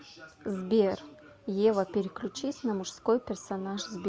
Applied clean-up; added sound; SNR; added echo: none; none; none; none.